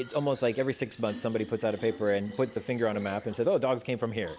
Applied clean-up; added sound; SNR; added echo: none; Fill (with liquid); 19 dB; none.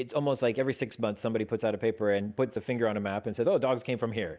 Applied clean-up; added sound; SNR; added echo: none; none; none; none.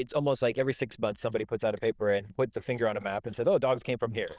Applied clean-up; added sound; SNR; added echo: neural diffusion model UNIVERSE++.